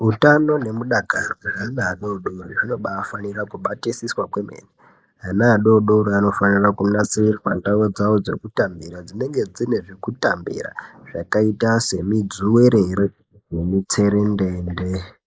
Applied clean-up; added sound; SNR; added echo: neural mask model Resemble Enhance denoiser.